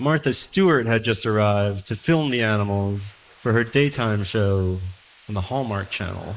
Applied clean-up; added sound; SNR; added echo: neural mask model Resemble Enhance denoiser.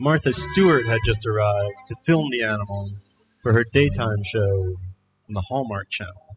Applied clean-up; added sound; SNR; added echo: classical method spectral subtraction.